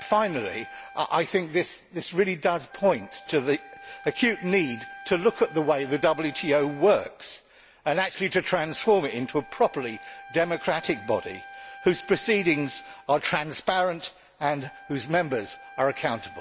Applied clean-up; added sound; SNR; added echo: none; Wind instrument, woodwind instrument; 19 dB; none.